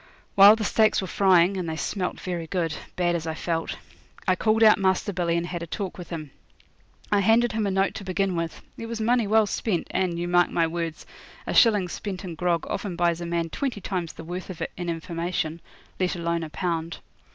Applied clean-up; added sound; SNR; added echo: none; none; none; none.